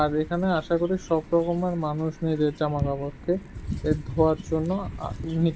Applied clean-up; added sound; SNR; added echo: none; Wind / Fire; 17 dB; none.